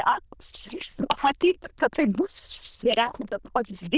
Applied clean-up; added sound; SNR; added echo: neural diffusion model UNIVERSE++.